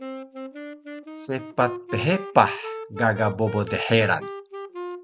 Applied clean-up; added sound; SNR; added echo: none; Wind instrument, woodwind instrument; 10 dB; none.